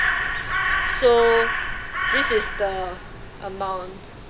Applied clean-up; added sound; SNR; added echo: none; Crow; 1 dB; none.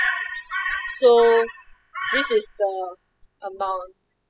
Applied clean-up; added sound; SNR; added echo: classical method spectral subtraction.